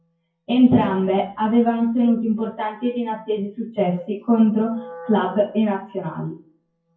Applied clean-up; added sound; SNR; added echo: classical method WPE with log-MMSE.